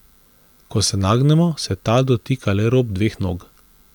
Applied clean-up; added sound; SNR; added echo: none; none; none; none.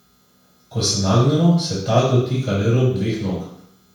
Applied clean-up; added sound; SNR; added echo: none; none; none; reverberation time 0.7 s.